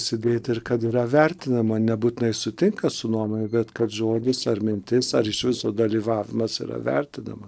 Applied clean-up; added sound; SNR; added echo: neural separator model SepFormer DNS4.